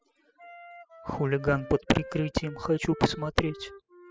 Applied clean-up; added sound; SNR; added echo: classical method spectral subtraction.